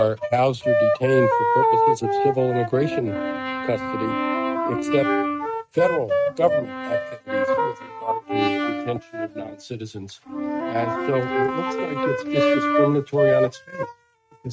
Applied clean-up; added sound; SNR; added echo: neural mask model RNNoise.